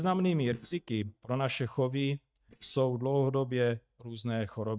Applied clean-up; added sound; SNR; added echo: neural mask model DeepFilterNet 3.